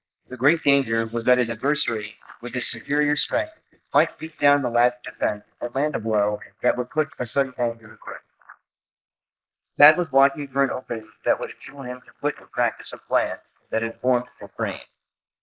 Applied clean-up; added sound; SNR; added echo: neural mask model Resemble Enhance denoiser.